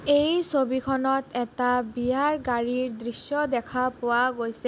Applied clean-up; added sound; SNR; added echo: none; none; none; none.